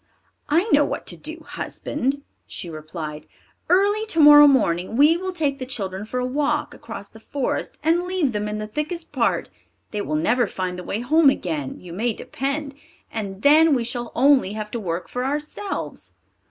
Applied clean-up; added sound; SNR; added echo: none; none; none; none.